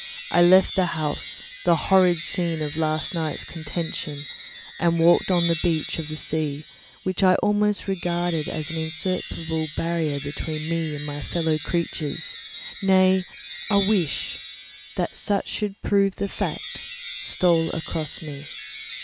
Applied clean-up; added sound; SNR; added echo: none; Wind chime; 13 dB; none.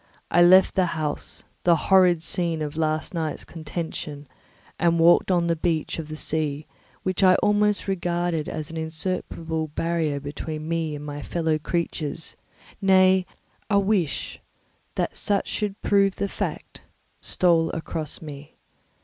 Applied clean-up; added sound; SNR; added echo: none; none; none; none.